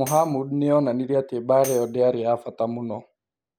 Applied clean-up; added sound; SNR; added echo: none; Tambourine; 19 dB; none.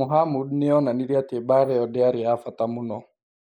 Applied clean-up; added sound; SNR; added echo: neural mask model Resemble Enhance denoiser.